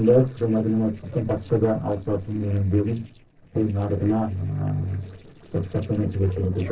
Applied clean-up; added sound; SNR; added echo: neural separator model SepFormer DNS4.